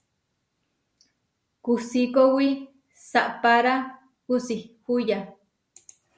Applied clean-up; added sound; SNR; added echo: none; none; none; none.